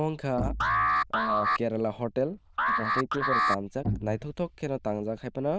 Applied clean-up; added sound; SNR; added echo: neural diffusion model UNIVERSE++.